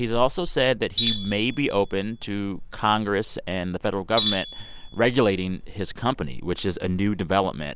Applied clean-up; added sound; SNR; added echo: none; Tools + Squeak / Walk, footsteps; 8 dB; none.